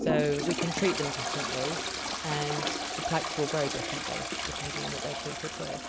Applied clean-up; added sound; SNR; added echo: none; Toilet flush; 0 dB; none.